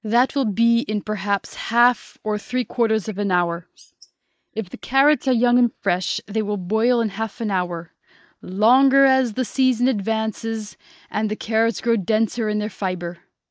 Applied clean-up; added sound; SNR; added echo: neural mask model DeepFilterNet 3.